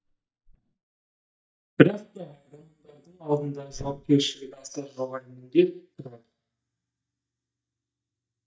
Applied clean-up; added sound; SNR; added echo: neural mask model DeepFilterNet 3.